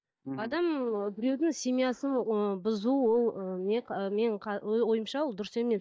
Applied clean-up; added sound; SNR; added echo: neural mask model DeepFilterNet 3.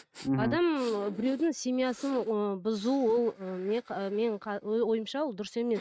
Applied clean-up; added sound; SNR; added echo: neural mask model RNNoise.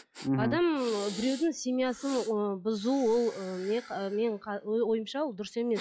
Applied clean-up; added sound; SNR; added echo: classical method log-MMSE.